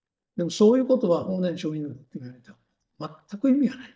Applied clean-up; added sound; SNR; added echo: neural mask model DeepFilterNet 3.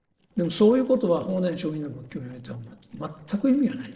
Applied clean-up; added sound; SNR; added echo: neural separator model SepFormer DNS4.